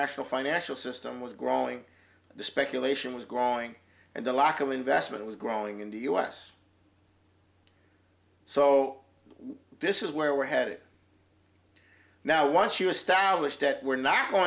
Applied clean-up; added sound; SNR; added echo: none; none; none; none.